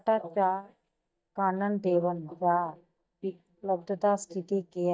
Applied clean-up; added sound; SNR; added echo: neural mask model DeepFilterNet 3.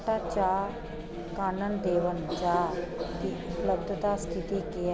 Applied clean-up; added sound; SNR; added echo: none; Snare drum; 19 dB; none.